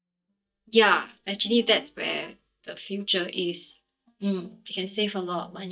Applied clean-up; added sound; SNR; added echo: neural mask model DeepFilterNet 3.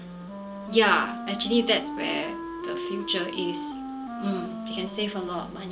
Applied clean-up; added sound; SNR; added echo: none; Wind instrument, woodwind instrument; 6 dB; reverberation time 0.2 s.